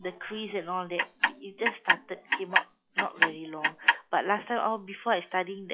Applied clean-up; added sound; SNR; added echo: classical method log-MMSE.